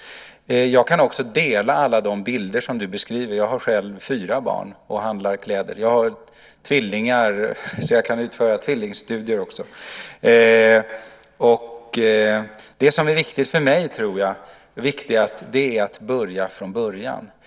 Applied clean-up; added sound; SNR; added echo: none; none; none; none.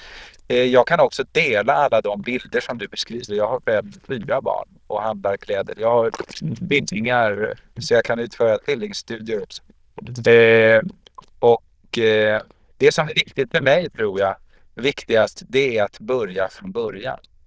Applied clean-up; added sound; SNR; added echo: neural diffusion model UNIVERSE++.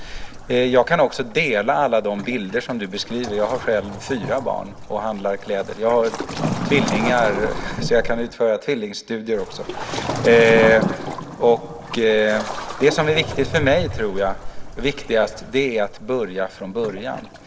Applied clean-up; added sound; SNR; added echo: none; Waves, surf; 8 dB; none.